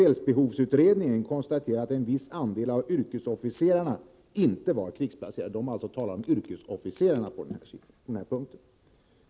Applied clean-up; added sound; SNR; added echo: none; none; none; none.